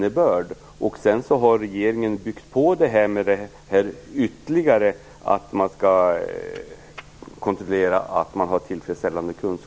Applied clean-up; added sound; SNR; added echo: none; none; none; none.